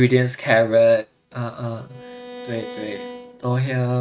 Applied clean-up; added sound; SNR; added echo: neural mask model RNNoise.